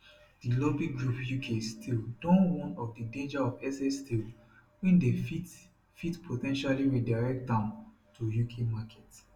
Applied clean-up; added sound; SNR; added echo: none; none; none; reverberation time 0.2 s.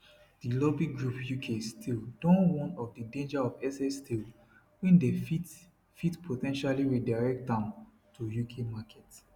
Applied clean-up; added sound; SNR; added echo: none; none; none; none.